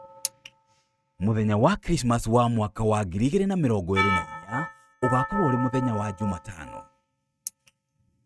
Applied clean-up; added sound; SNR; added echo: neural mask model RNNoise.